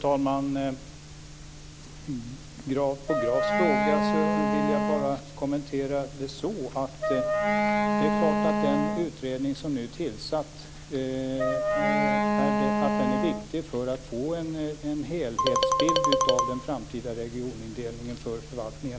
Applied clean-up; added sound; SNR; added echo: none; Marimba, xylophone + Wind instrument, woodwind instrument; -4 dB; none.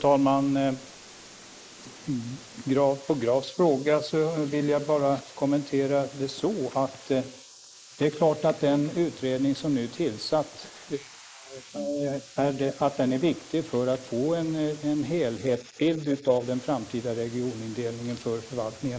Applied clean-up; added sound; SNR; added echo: neural mask model Resemble Enhance denoiser.